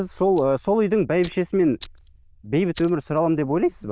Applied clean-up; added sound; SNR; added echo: neural diffusion model UNIVERSE++.